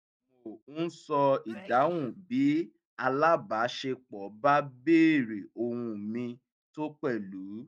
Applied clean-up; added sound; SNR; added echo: neural mask model RNNoise.